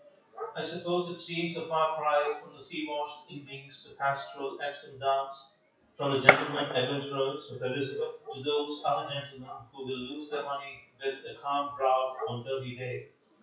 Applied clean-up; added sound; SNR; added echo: classical method WPE with log-MMSE.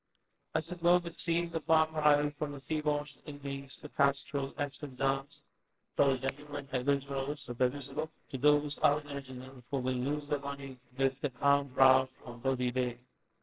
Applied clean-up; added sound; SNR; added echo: neural separator model SepFormer WHAMR!.